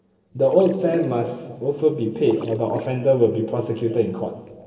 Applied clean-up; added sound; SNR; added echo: neural separator model SepFormer DNS4.